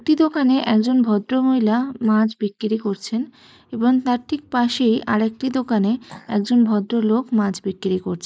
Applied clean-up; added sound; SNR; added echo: neural mask model Resemble Enhance denoiser.